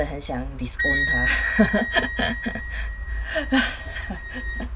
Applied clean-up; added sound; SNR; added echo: none; Wind instrument, woodwind instrument; 4 dB; none.